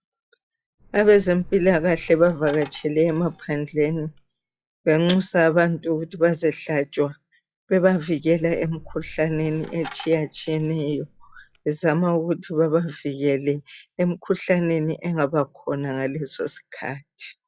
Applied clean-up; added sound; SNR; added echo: classical method log-MMSE.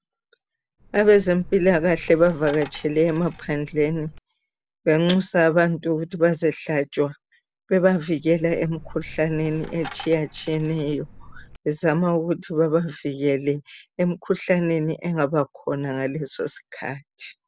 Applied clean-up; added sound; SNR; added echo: none; Coin (dropping); 18 dB; none.